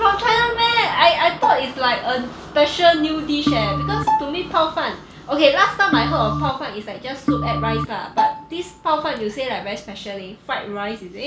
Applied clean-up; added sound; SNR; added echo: none; Bowed string instrument + Organ; 4 dB; none.